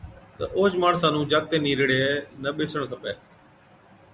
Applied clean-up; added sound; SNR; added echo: none; none; none; none.